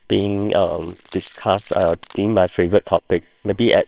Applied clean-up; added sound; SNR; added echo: neural separator model SepFormer WHAMR!.